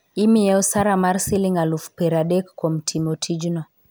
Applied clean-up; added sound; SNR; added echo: none; none; none; none.